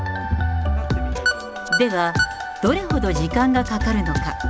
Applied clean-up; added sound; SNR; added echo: none; none; none; none.